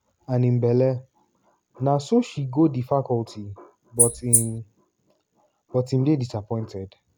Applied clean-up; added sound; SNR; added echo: none; Wild animals; -4 dB; none.